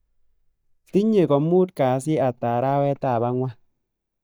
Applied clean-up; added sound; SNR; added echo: neural mask model DeepFilterNet 3.